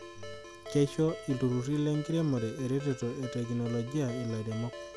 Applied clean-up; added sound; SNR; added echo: none; Ringtone; 13 dB; none.